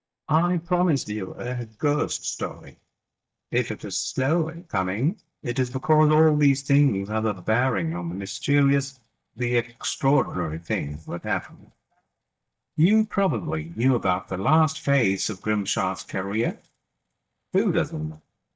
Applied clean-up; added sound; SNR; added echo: neural mask model DeepFilterNet 3.